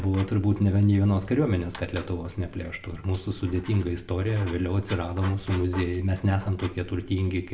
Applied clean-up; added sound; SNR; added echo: none; Writing; 18 dB; reverberation time 0.7 s.